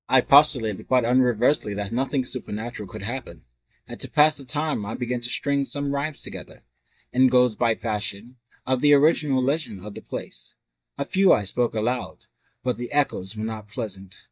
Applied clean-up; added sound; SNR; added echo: neural mask model DeepFilterNet 3.